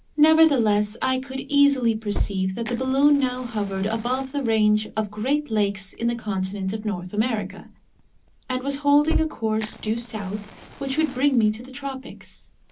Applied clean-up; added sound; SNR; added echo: none; Fire; 12 dB; reverberation time 0.4 s.